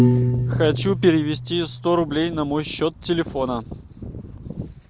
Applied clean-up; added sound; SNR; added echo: none; Piano; 3 dB; none.